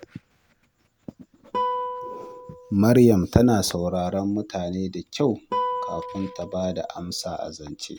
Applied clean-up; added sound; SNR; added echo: none; Guitar; 10 dB; none.